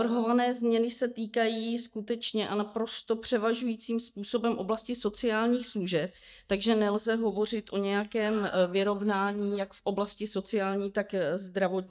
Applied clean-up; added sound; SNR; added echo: neural mask model DeepFilterNet 3.